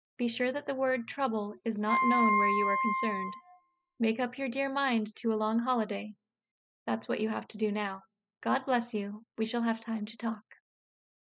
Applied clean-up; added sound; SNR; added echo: classical method spectral subtraction.